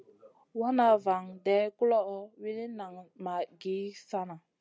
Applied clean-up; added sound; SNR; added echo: none; none; none; none.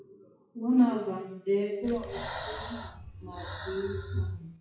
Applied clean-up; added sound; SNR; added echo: classical method WPE with log-MMSE.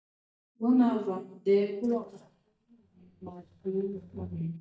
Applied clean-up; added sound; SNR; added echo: neural mask model DeepFilterNet 3.